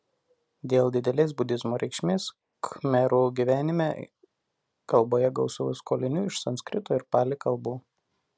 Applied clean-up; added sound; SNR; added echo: none; none; none; none.